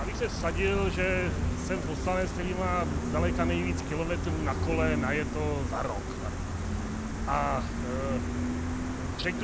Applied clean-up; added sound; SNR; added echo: none; Gull, seagull; -1 dB; none.